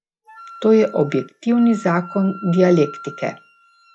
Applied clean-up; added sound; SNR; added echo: classical method log-MMSE.